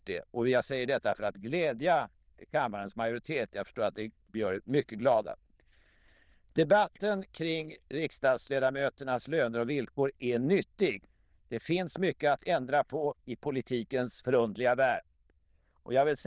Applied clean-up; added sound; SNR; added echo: neural diffusion model UNIVERSE++.